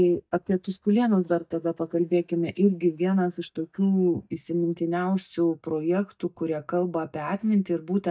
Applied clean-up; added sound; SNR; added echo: neural mask model DeepFilterNet 3.